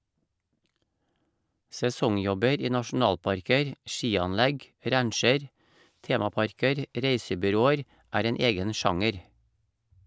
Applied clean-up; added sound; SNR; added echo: none; none; none; none.